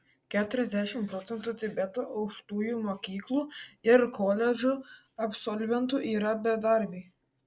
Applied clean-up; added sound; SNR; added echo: none; none; none; none.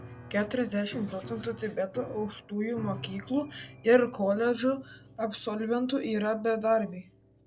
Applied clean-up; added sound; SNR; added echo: none; Piano; 17 dB; none.